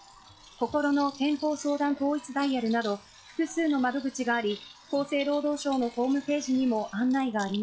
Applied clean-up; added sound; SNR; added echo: classical method log-MMSE.